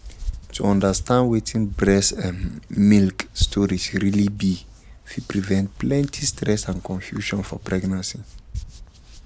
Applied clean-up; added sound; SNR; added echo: none; Hands; 12 dB; none.